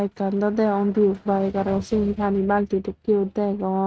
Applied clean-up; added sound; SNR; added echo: neural mask model RNNoise.